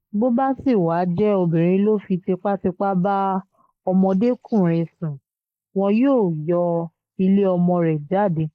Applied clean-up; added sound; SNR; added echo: neural mask model Resemble Enhance denoiser.